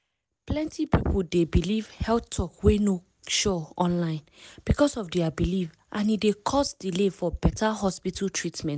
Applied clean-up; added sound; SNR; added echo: none; none; none; none.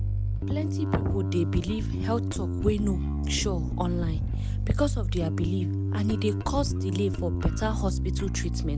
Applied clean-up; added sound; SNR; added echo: none; Bass guitar; -2 dB; none.